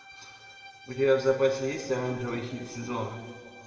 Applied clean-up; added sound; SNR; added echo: none; Bowed string instrument; 20 dB; reverberation time 1.9 s.